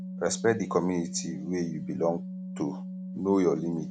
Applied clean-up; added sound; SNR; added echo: none; Organ; 8 dB; none.